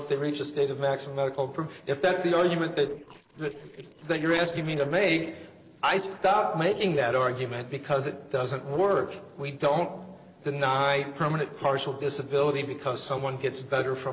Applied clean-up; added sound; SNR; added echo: neural separator model SepFormer DNS4.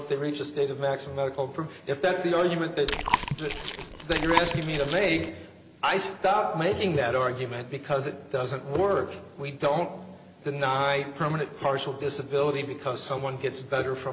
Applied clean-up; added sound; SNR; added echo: none; Chewing, mastication; 3 dB; none.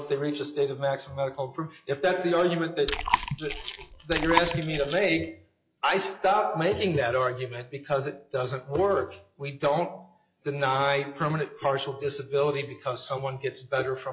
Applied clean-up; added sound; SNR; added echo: classical method log-MMSE.